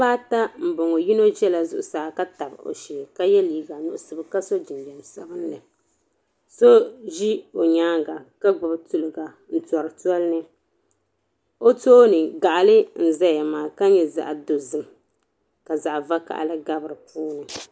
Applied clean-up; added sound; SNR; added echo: none; none; none; none.